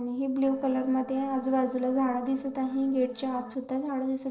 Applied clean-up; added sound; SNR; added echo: neural separator model SepFormer DNS4.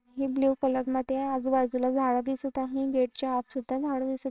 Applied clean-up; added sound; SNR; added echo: neural separator model SepFormer WHAMR!.